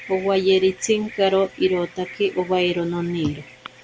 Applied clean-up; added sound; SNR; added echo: none; Bird vocalization, bird call, bird song; 20 dB; none.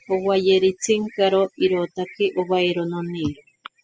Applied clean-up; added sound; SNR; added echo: classical method spectral subtraction.